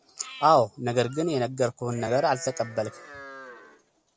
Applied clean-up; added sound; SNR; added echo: none; Livestock, farm animals, working animals; 19 dB; none.